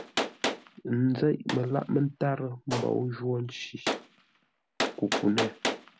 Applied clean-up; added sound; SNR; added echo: none; Gunshot, gunfire; 5 dB; none.